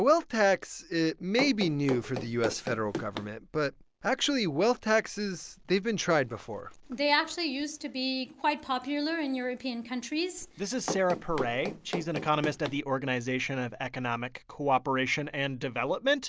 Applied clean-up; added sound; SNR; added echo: none; Run; 8 dB; none.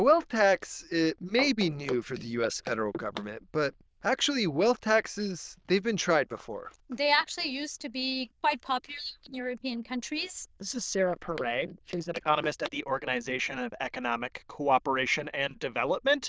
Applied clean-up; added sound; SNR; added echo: neural diffusion model UNIVERSE++.